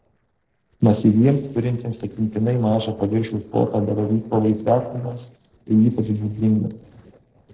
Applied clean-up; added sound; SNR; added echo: neural separator model SepFormer DNS4.